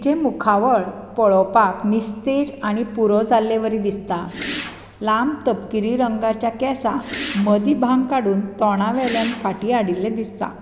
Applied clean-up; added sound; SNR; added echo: none; Whoosh, swoosh, swish; 10 dB; none.